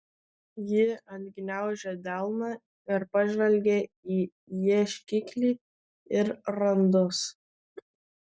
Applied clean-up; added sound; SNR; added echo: none; none; none; none.